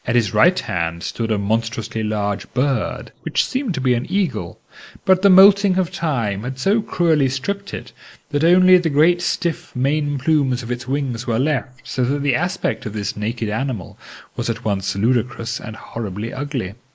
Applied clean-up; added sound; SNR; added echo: neural mask model Resemble Enhance denoiser.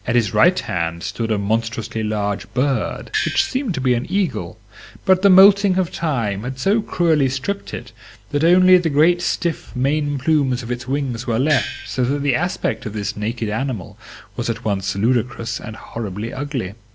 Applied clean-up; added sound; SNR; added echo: none; Gong; 5 dB; none.